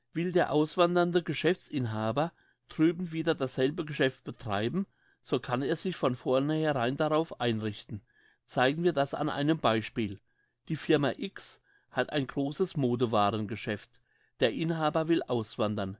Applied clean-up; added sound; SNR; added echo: none; none; none; none.